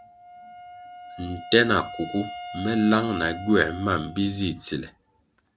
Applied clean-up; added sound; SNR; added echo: none; Wind instrument, woodwind instrument; 14 dB; none.